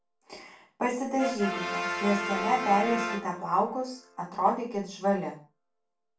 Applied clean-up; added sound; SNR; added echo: none; Brass instrument; 7 dB; reverberation time 0.3 s.